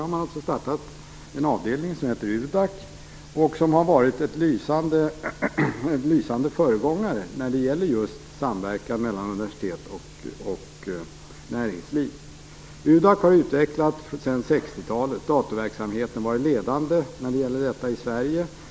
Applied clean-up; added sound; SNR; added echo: none; none; none; none.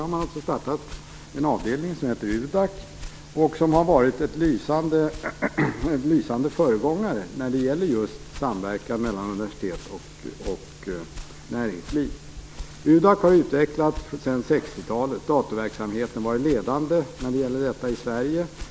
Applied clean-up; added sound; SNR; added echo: none; Walk, footsteps; 18 dB; none.